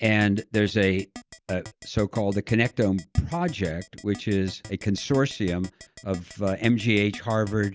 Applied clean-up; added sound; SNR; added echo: none; Keyboard (musical); 20 dB; none.